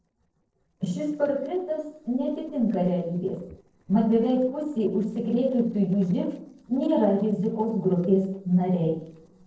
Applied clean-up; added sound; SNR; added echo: neural separator model SepFormer DNS4.